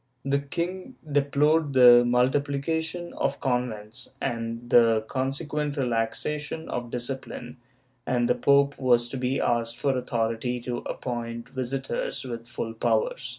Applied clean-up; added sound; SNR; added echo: none; none; none; none.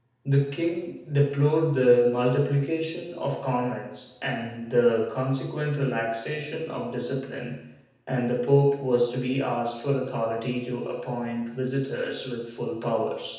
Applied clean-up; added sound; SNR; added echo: none; none; none; reverberation time 0.9 s.